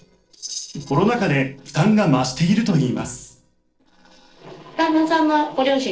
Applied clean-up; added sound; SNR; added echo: neural separator model SepFormer DNS4.